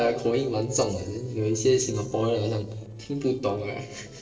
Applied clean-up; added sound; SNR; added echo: neural separator model SepFormer DNS4.